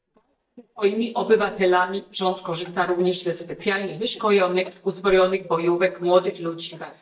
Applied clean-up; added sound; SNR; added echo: neural mask model DeepFilterNet 3.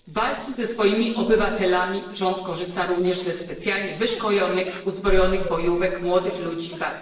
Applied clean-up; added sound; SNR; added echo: neural separator model SepFormer DNS4.